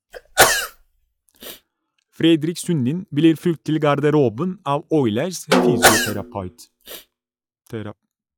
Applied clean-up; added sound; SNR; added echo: classical method log-MMSE.